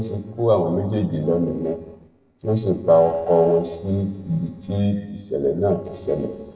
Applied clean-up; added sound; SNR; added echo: neural separator model SepFormer DNS4.